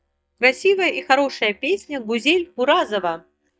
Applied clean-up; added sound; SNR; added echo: neural mask model DeepFilterNet 3.